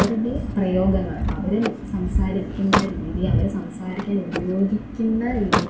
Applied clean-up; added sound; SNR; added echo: none; Slam; 7 dB; reverberation time 0.3 s.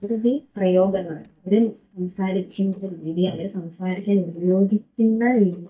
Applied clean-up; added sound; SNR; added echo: neural mask model DeepFilterNet 3.